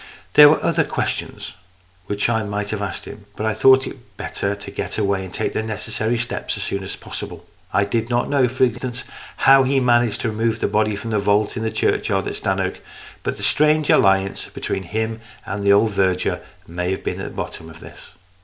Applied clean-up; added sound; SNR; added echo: none; none; none; none.